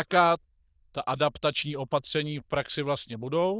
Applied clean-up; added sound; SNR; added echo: neural diffusion model UNIVERSE++.